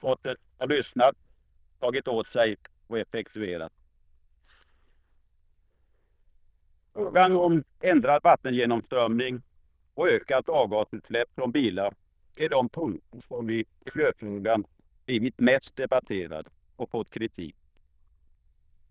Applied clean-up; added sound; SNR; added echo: neural diffusion model UNIVERSE++.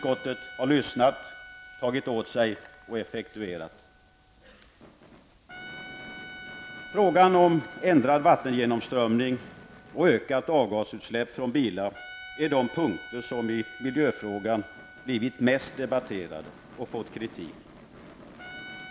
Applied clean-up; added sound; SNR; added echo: none; Trumpet + Gunshot, gunfire / Fireworks; 18 dB; none.